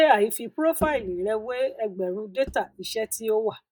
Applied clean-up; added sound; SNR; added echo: neural mask model DeepFilterNet 3.